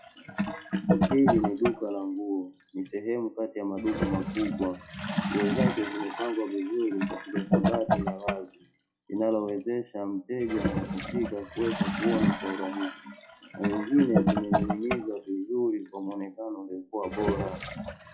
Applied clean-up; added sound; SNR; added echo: classical method WPE with log-MMSE.